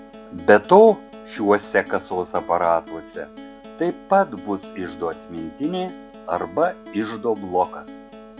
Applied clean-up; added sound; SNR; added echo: none; Acoustic guitar; 18 dB; none.